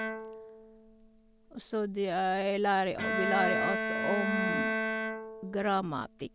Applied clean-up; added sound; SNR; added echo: none; Bowed string instrument; 2 dB; none.